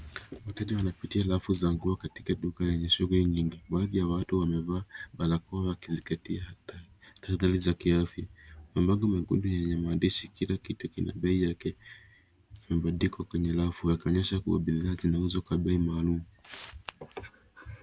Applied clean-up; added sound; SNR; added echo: none; none; none; none.